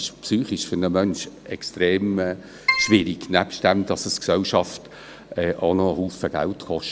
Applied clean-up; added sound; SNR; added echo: none; Keyboard (musical); -1 dB; none.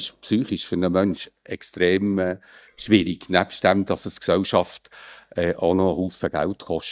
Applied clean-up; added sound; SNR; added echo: neural mask model DeepFilterNet 3.